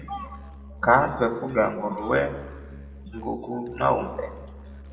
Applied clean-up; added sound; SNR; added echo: none; Musical instrument; 16 dB; reverberation time 1.1 s.